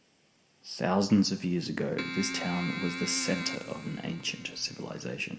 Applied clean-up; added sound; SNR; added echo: none; Keyboard (musical); 7 dB; reverberation time 1.5 s.